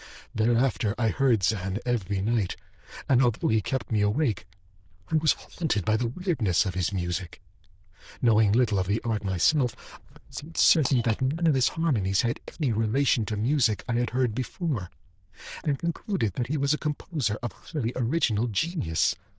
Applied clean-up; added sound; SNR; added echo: neural diffusion model UNIVERSE++.